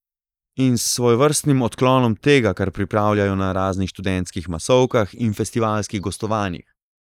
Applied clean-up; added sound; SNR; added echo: neural mask model Resemble Enhance denoiser.